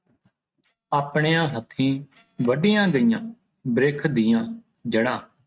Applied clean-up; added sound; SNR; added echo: neural mask model RNNoise.